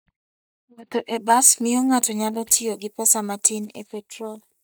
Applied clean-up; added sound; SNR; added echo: neural mask model DeepFilterNet 3.